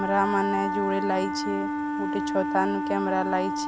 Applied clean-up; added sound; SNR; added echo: none; Wind instrument, woodwind instrument; 1 dB; none.